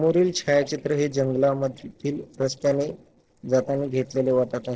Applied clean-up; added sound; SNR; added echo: neural separator model SepFormer DNS4.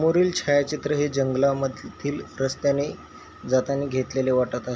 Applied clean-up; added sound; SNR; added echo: none; none; none; none.